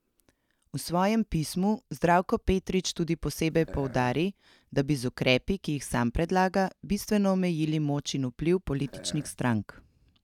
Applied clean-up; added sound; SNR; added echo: neural mask model DeepFilterNet 3.